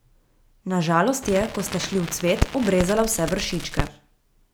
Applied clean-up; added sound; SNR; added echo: none; Crackle; 5 dB; none.